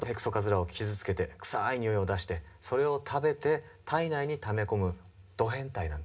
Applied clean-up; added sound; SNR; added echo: none; none; none; reverberation time 0.3 s.